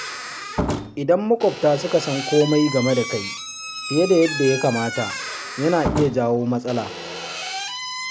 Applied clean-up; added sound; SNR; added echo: none; Squeak / Slam; 8 dB; none.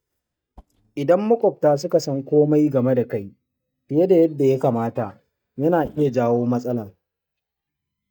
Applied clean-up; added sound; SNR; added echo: neural mask model DeepFilterNet 3.